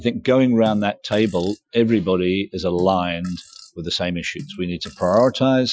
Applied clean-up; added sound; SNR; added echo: classical method Wiener filter.